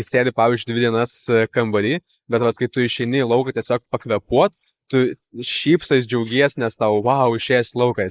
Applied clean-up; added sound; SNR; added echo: neural mask model Resemble Enhance denoiser.